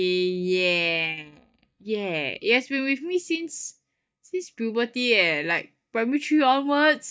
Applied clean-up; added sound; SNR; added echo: neural mask model DeepFilterNet 3.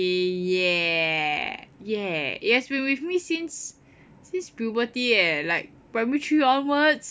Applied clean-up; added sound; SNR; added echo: none; none; none; none.